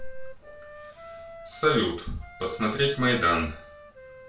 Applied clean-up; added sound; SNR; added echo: none; Wind instrument, woodwind instrument; 18 dB; reverberation time 0.3 s.